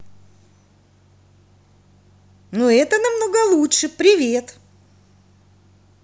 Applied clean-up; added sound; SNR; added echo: none; none; none; none.